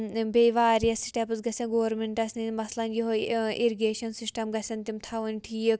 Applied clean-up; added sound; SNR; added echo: none; none; none; none.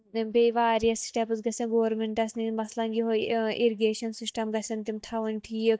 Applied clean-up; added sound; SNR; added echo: neural mask model DeepFilterNet 3.